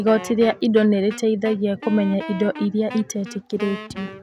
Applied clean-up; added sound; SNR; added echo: none; Wind instrument, woodwind instrument; 15 dB; none.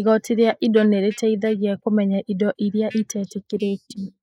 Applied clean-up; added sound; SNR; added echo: neural mask model Resemble Enhance denoiser.